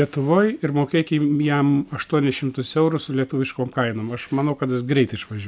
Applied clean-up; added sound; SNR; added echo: none; none; none; none.